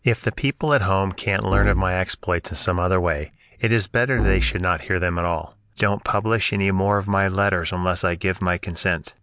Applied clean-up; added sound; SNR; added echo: none; Musical instrument; 7 dB; none.